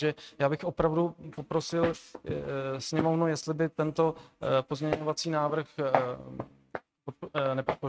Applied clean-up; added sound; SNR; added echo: neural mask model RNNoise.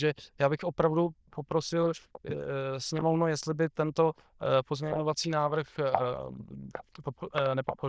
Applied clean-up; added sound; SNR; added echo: neural diffusion model UNIVERSE++.